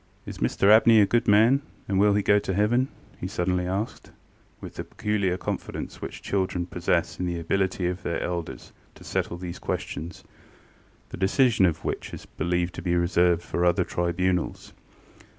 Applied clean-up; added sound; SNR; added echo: none; none; none; none.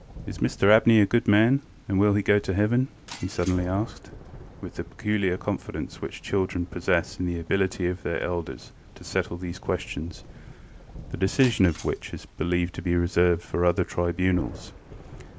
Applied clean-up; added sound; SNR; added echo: none; Thunder + Shatter; 19 dB; none.